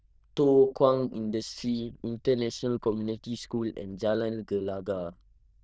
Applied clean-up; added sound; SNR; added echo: neural diffusion model UNIVERSE++.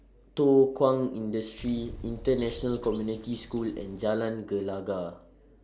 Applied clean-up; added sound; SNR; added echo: none; Bird; 15 dB; none.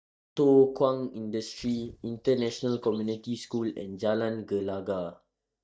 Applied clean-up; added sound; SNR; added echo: neural mask model DeepFilterNet 3.